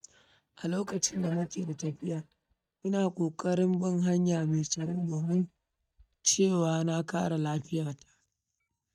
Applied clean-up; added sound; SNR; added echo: neural mask model DeepFilterNet 3.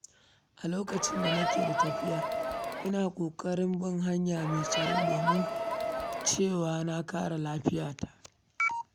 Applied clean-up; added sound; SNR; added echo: none; Crowd; -1 dB; none.